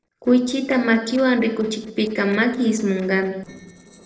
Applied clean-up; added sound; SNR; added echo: neural separator model SepFormer DNS4.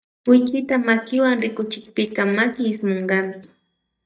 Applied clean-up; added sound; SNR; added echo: neural mask model DeepFilterNet 3.